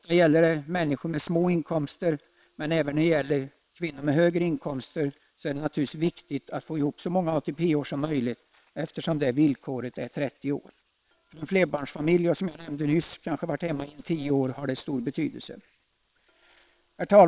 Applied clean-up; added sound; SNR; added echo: neural separator model SepFormer WHAM!.